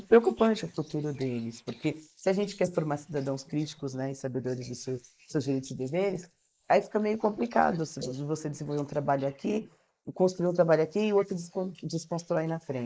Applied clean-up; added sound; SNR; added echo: neural mask model Resemble Enhance denoiser.